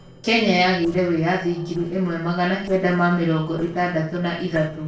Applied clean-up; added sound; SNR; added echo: neural separator model SepFormer DNS4.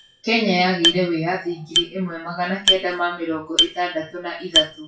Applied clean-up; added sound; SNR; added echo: classical method WPE with log-MMSE.